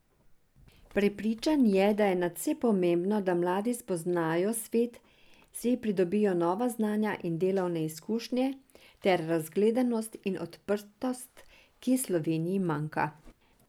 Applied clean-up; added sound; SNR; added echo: none; none; none; none.